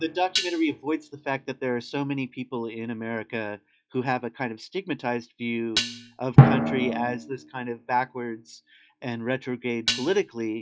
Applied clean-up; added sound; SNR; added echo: classical method log-MMSE.